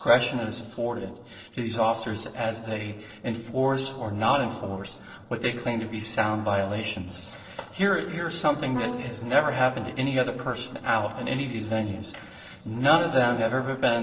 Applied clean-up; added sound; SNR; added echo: neural separator model SepFormer DNS4.